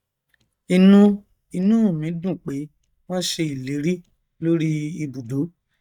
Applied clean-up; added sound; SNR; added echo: neural mask model DeepFilterNet 3.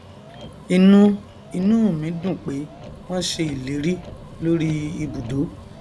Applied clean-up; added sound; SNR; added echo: none; Motor vehicle (road); 17 dB; none.